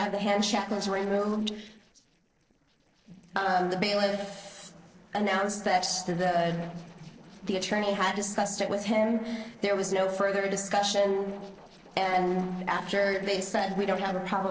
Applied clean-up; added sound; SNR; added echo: neural separator model SepFormer DNS4.